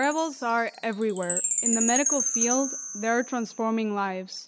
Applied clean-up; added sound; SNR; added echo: none; Chime; 2 dB; none.